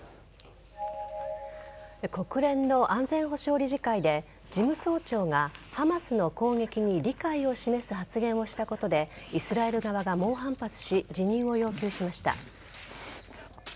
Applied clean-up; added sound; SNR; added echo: none; Dog; 19 dB; none.